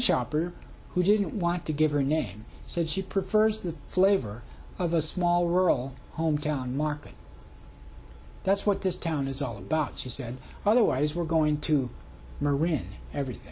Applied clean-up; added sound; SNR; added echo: none; none; none; none.